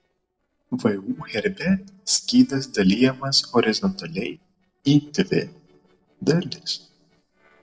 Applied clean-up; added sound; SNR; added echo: neural separator model SepFormer DNS4.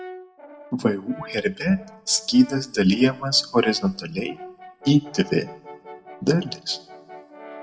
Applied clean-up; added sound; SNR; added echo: none; Brass instrument; 18 dB; reverberation time 0.5 s.